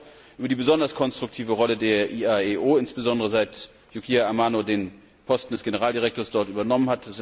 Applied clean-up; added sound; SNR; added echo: none; none; none; none.